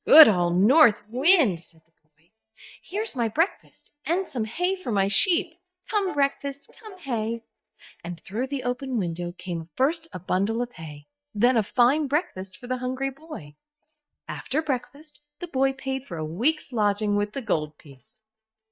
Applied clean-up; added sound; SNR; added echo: neural mask model DeepFilterNet 3.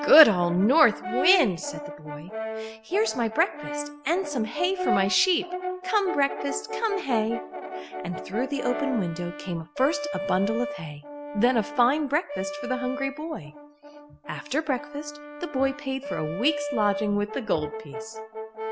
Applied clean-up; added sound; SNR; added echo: none; Brass instrument; 7 dB; none.